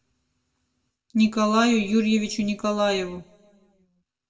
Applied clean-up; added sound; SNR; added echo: none; none; none; reverberation time 0.7 s.